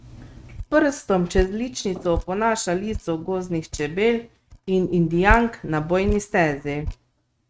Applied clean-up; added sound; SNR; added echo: neural mask model RNNoise.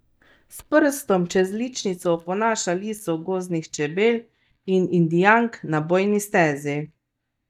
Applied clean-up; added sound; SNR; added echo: neural mask model DeepFilterNet 3.